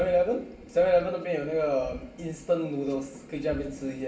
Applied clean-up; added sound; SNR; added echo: none; none; none; reverberation time 0.9 s.